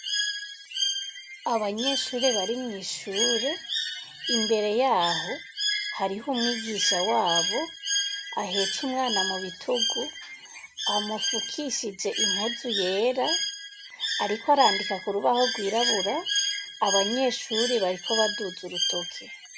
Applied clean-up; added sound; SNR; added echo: none; Bird; 2 dB; none.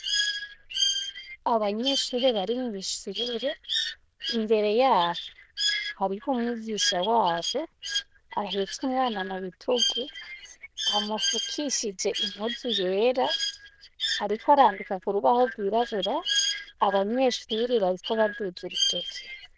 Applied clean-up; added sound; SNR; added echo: neural diffusion model UNIVERSE++.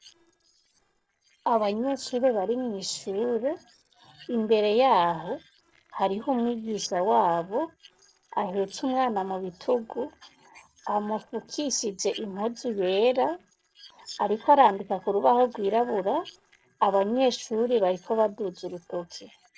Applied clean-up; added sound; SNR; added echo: neural separator model SepFormer DNS4.